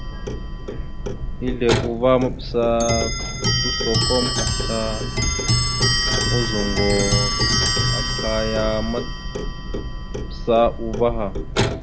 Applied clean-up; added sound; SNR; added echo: none; Clock; -2 dB; none.